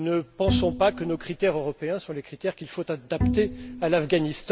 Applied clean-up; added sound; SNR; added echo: none; Bowed string instrument; 3 dB; none.